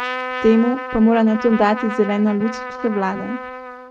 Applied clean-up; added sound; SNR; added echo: neural mask model RNNoise.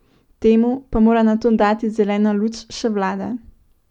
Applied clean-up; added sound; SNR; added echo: none; none; none; none.